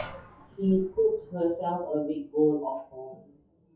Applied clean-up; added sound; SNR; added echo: classical method WPE with log-MMSE.